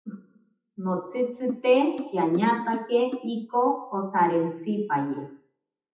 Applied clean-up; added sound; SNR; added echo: classical method WPE with log-MMSE.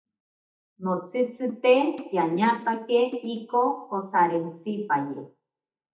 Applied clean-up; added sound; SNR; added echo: neural mask model DeepFilterNet 3.